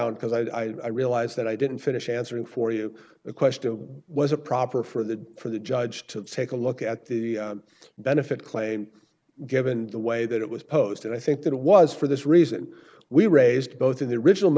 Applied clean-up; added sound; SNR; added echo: none; none; none; none.